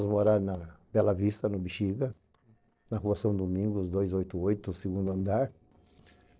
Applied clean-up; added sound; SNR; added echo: neural separator model SepFormer DNS4.